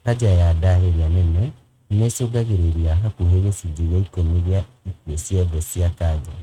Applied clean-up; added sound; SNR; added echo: neural mask model RNNoise.